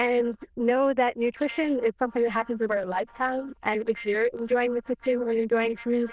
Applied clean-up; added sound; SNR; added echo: neural diffusion model UNIVERSE++.